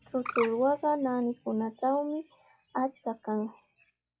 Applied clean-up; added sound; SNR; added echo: classical method log-MMSE.